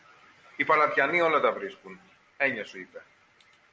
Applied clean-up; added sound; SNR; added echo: none; none; none; none.